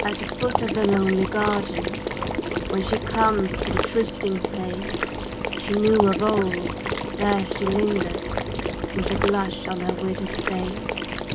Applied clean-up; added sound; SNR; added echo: none; Water / Liquid; 2 dB; reverberation time 0.3 s.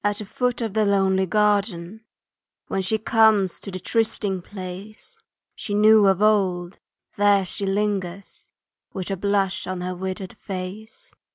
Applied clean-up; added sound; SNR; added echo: none; none; none; none.